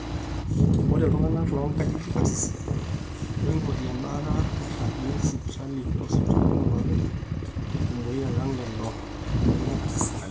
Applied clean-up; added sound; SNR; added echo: none; Accelerating, revving, vroom; 11 dB; reverberation time 1.1 s.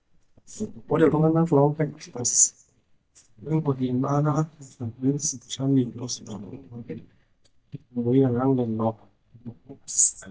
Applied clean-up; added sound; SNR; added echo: neural mask model DeepFilterNet 3.